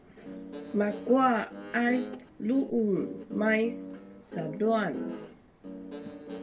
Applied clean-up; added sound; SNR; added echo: none; Guitar; 11 dB; reverberation time 0.2 s.